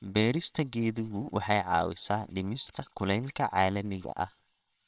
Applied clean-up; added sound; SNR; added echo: neural separator model SepFormer WHAMR!.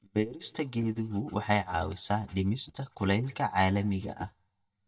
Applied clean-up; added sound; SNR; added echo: neural mask model DeepFilterNet 3.